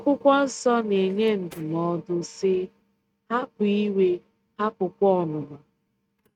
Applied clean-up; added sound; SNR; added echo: neural mask model RNNoise.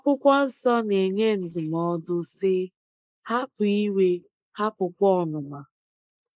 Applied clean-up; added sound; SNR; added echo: neural mask model Resemble Enhance denoiser.